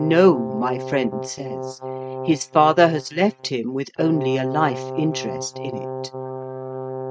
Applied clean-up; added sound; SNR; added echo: neural mask model RNNoise.